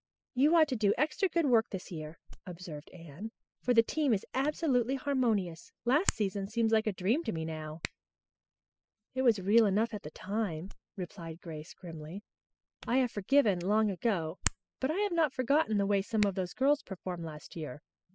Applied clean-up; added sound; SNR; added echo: classical method spectral subtraction.